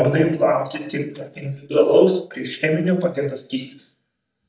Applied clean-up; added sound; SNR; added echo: neural mask model DeepFilterNet 3.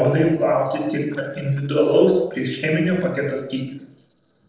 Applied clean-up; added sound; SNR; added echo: neural separator model SepFormer DNS4.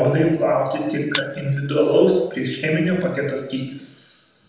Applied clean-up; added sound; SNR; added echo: none; Shatter; 18 dB; reverberation time 0.7 s.